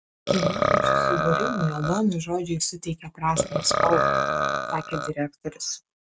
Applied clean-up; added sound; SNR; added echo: neural mask model RNNoise.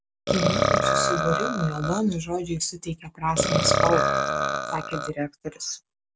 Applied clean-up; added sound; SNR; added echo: none; Burping, eructation; -2 dB; none.